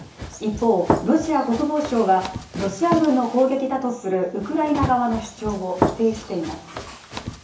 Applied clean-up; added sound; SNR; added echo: none; Run; 8 dB; reverberation time 0.7 s.